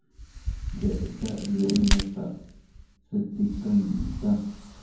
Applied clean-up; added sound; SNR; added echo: none; Crack; 4 dB; reverberation time 0.9 s.